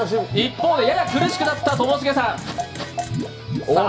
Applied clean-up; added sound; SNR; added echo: none; Fart; 18 dB; reverberation time 0.7 s.